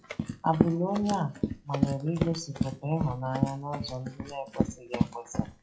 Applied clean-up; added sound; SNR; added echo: classical method WPE with log-MMSE.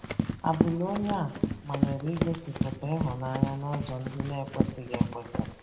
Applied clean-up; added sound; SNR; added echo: none; Run; -1 dB; reverberation time 1.2 s.